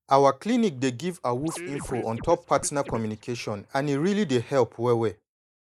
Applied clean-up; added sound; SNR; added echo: neural mask model Resemble Enhance denoiser.